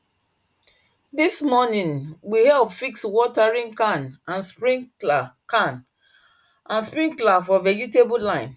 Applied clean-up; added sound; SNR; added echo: none; none; none; none.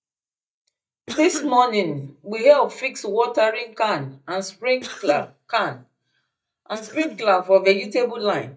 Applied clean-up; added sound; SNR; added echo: neural mask model DeepFilterNet 3.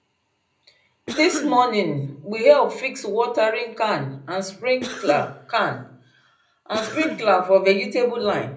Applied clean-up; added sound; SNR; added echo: none; Cough; 12 dB; reverberation time 0.5 s.